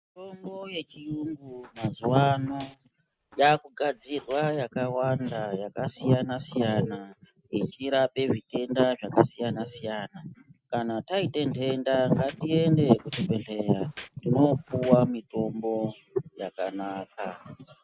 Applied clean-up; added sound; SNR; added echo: neural mask model RNNoise.